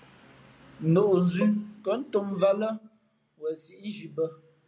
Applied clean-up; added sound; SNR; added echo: none; Bowed string instrument; 12 dB; none.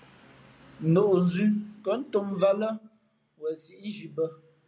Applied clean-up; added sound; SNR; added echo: none; none; none; none.